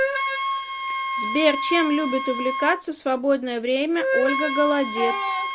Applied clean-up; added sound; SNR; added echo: none; Wind instrument, woodwind instrument; 3 dB; none.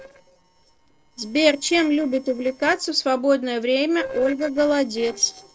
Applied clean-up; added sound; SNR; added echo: neural separator model SepFormer DNS4.